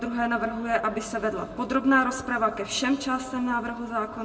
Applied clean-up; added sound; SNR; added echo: none; none; none; reverberation time 1.2 s.